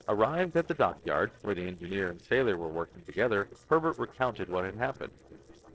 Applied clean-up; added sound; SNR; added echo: neural separator model SepFormer DNS4.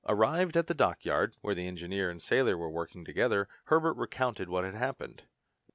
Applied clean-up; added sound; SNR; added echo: none; none; none; none.